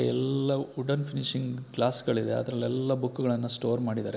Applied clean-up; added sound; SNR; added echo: none; none; none; none.